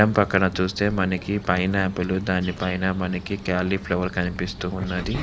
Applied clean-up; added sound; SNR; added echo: none; Bird vocalization, bird call, bird song; 14 dB; none.